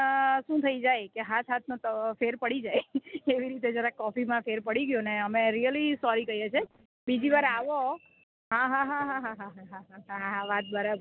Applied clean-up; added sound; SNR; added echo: none; none; none; none.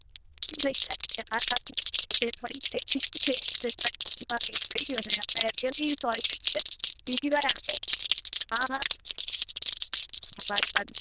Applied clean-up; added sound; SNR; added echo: neural diffusion model UNIVERSE++.